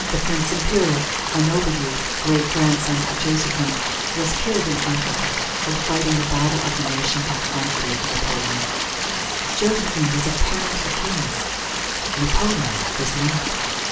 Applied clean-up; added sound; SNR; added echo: none; Stream; 1 dB; reverberation time 0.3 s.